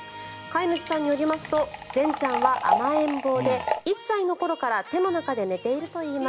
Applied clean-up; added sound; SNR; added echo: none; Liquid; 3 dB; none.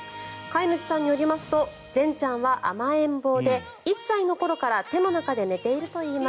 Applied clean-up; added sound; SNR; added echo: none; none; none; none.